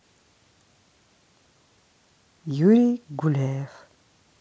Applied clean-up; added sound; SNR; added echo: none; none; none; none.